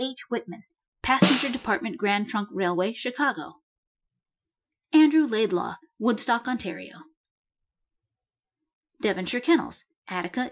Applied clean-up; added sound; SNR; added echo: classical method Wiener filter.